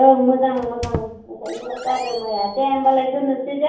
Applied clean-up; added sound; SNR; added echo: none; Squeak; 15 dB; reverberation time 0.7 s.